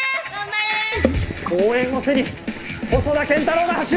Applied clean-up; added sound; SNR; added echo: none; Water / Splash, splatter; 11 dB; reverberation time 2.1 s.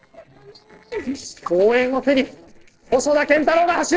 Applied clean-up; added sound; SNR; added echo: neural separator model SepFormer DNS4.